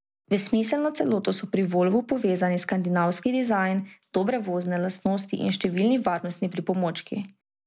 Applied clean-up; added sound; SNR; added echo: none; none; none; none.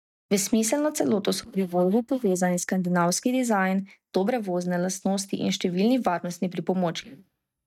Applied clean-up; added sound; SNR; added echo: neural mask model DeepFilterNet 3.